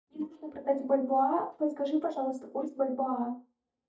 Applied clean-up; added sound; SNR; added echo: neural mask model DeepFilterNet 3.